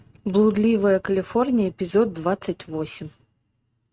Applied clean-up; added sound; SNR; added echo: neural mask model RNNoise.